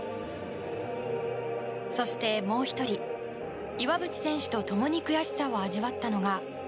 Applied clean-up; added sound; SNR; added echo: none; none; none; none.